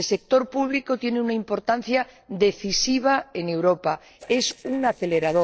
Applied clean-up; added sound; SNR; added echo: neural separator model SepFormer DNS4.